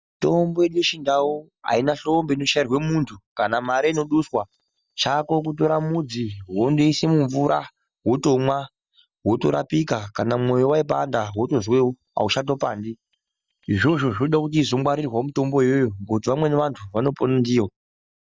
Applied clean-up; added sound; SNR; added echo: neural mask model DeepFilterNet 3.